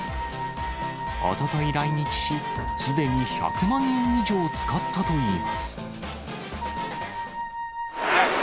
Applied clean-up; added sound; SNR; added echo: none; Wind instrument, woodwind instrument; 5 dB; none.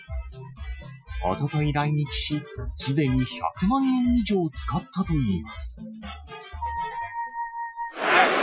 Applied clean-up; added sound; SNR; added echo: classical method Wiener filter.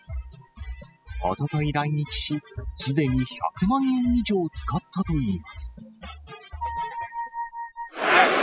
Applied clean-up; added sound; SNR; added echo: classical method spectral subtraction.